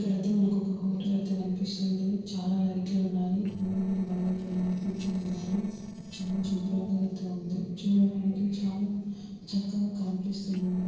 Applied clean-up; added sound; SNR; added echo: neural separator model SepFormer DNS4.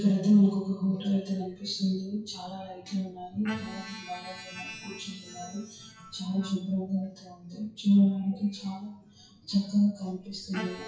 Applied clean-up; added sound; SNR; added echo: classical method WPE with log-MMSE.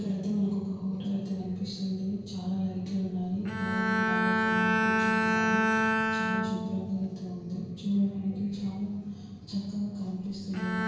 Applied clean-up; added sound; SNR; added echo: none; Bowed string instrument; 0 dB; reverberation time 1.0 s.